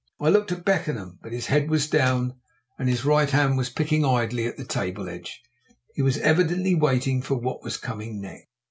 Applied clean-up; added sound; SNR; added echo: none; none; none; none.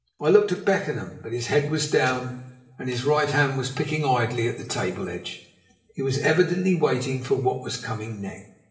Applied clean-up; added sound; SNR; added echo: none; none; none; reverberation time 0.8 s.